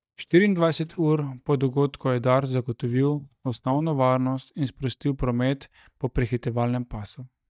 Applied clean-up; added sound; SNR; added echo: neural mask model DeepFilterNet 3.